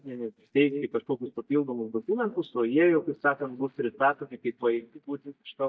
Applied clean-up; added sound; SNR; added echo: neural mask model DeepFilterNet 3.